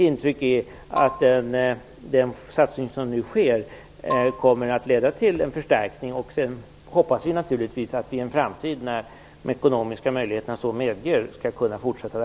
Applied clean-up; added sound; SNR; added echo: none; Marimba, xylophone; 11 dB; none.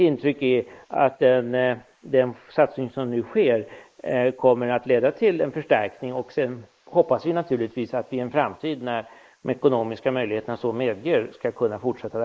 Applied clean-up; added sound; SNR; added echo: neural mask model Resemble Enhance denoiser.